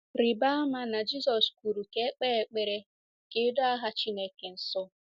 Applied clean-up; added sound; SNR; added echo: none; none; none; none.